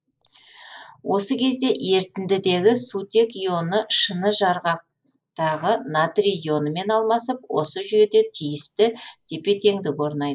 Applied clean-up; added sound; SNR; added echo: neural mask model Resemble Enhance denoiser.